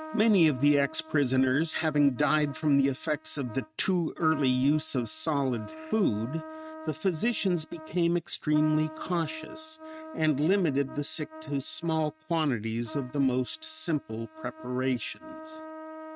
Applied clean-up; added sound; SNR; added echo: neural mask model RNNoise.